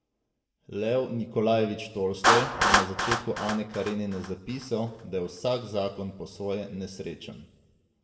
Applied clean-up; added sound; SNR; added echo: none; Clapping; 1 dB; reverberation time 0.9 s.